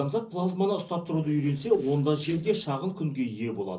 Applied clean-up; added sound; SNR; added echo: neural separator model SepFormer DNS4.